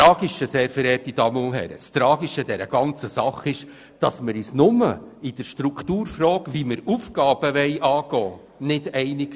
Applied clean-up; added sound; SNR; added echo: none; none; none; none.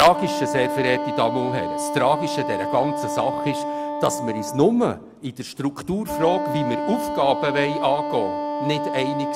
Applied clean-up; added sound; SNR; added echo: none; Wind instrument, woodwind instrument; 4 dB; none.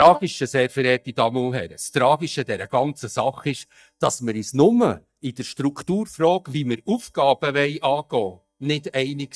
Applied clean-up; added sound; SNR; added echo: neural mask model DeepFilterNet 3.